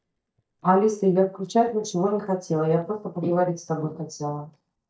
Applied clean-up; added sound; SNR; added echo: neural mask model DeepFilterNet 3.